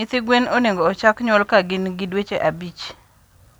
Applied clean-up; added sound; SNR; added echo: none; none; none; none.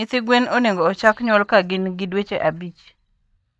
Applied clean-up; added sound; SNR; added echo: neural mask model DeepFilterNet 3.